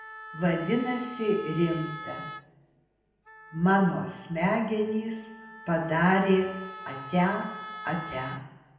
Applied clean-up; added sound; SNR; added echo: none; Wind instrument, woodwind instrument; 14 dB; reverberation time 0.8 s.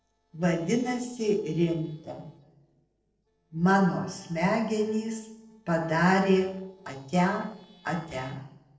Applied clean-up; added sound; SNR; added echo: neural separator model SepFormer DNS4.